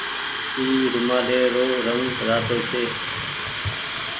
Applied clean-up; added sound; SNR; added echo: none; Fill (with liquid) / Water tap, faucet; 0 dB; none.